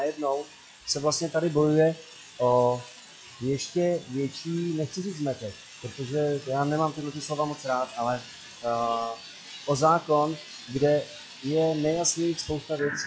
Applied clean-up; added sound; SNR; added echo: classical method log-MMSE.